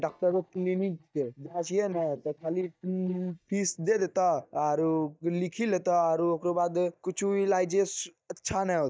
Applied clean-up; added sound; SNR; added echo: neural mask model DeepFilterNet 3.